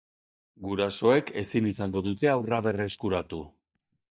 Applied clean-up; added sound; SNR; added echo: neural mask model DeepFilterNet 3.